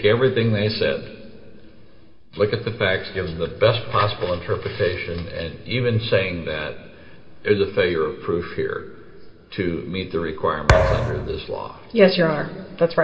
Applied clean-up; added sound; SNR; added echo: none; Thump, thud; -2 dB; reverberation time 1.8 s.